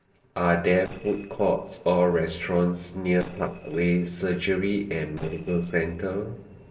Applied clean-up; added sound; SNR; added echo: neural separator model SepFormer DNS4.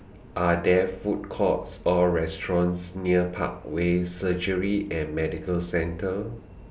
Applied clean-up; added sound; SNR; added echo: none; none; none; none.